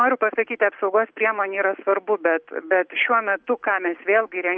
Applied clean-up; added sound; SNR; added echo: none; none; none; none.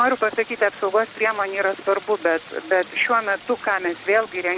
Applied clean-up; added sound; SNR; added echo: none; Stream; 17 dB; none.